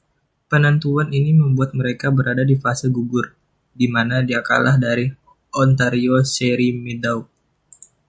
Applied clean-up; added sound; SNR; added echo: none; none; none; none.